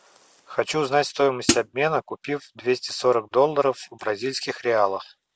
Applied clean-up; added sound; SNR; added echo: none; Hi-hat; -2 dB; none.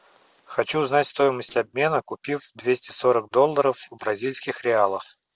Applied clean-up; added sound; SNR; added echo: neural separator model SepFormer DNS4.